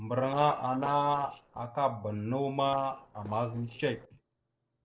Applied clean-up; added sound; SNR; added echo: neural separator model SepFormer DNS4.